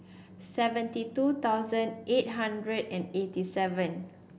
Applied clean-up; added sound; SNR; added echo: none; none; none; none.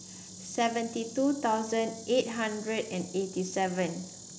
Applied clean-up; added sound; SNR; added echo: none; Insect; 16 dB; none.